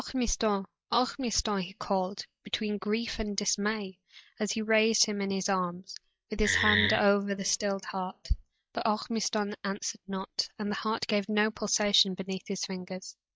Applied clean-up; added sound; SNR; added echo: classical method log-MMSE.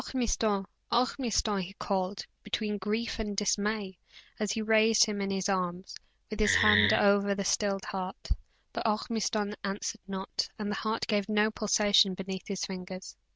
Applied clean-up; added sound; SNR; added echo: none; Wood; -3 dB; none.